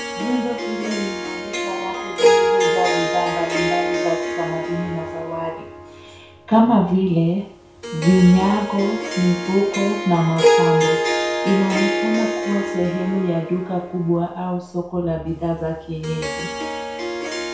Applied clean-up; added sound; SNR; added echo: none; Harp; 2 dB; reverberation time 0.6 s.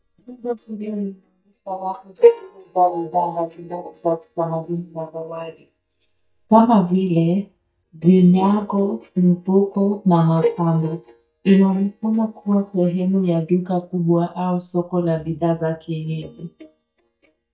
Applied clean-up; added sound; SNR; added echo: neural mask model DeepFilterNet 3.